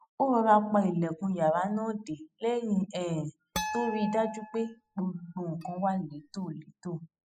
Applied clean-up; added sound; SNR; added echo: classical method spectral subtraction.